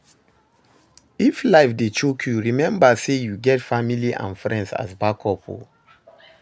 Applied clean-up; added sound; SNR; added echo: none; none; none; none.